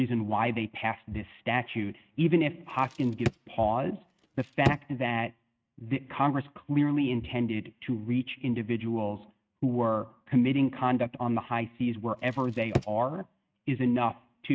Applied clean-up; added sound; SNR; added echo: neural mask model RNNoise.